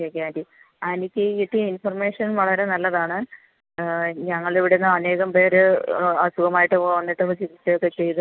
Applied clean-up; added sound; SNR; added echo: none; none; none; none.